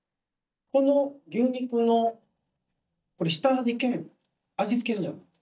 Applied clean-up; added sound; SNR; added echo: neural mask model DeepFilterNet 3.